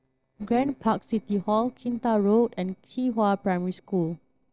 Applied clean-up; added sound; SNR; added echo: neural separator model SepFormer DNS4.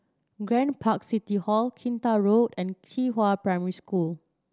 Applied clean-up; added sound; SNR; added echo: none; none; none; none.